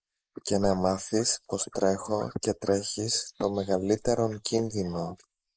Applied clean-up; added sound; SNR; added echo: neural mask model Resemble Enhance denoiser.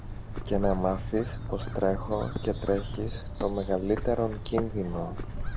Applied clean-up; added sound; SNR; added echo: none; Bird; 4 dB; none.